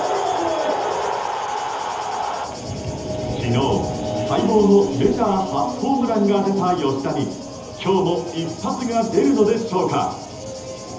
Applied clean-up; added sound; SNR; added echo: none; Thunder / Cricket; 16 dB; reverberation time 0.7 s.